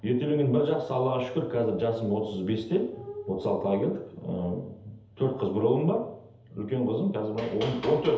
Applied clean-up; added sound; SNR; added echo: none; Glass; 15 dB; reverberation time 0.8 s.